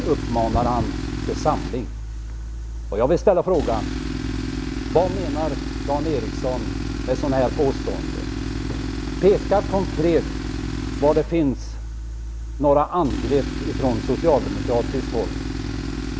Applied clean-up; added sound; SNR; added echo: none; Tools; 4 dB; none.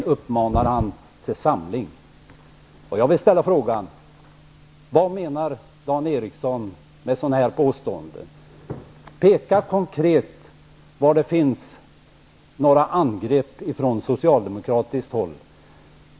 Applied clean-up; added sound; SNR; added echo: none; none; none; none.